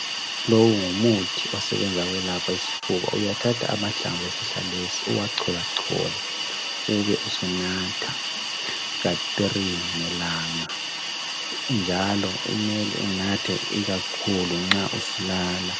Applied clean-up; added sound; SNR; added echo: none; Hiss; 2 dB; none.